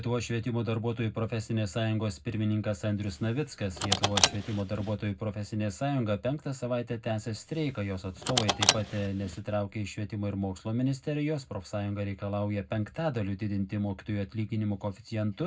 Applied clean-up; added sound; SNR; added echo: none; Car; 2 dB; reverberation time 0.3 s.